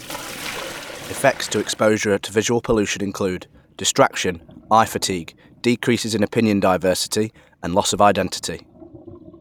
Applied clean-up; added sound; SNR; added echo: none; Sink (filling or washing); 18 dB; none.